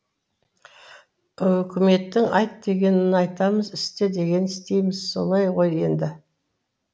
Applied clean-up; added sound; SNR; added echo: none; none; none; none.